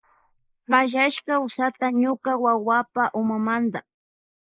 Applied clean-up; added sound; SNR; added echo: neural mask model Resemble Enhance denoiser.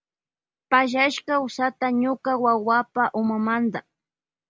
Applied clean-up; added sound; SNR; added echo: none; none; none; none.